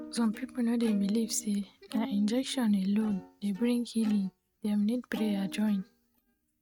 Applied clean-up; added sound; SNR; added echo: neural mask model RNNoise.